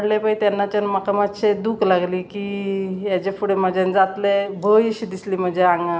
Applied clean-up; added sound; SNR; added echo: none; none; none; none.